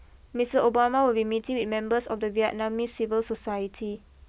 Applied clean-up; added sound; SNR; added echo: none; none; none; none.